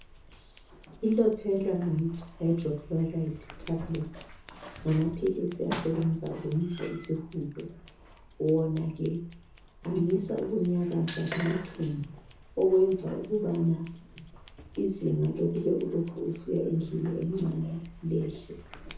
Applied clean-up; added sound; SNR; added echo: none; Scissors; 15 dB; reverberation time 0.6 s.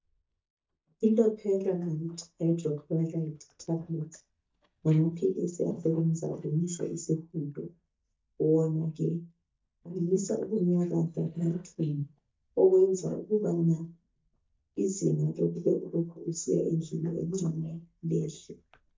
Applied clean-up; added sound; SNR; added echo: neural mask model DeepFilterNet 3.